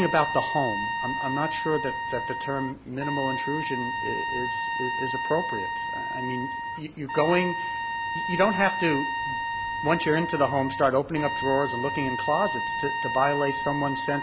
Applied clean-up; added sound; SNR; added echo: none; Trumpet; 2 dB; none.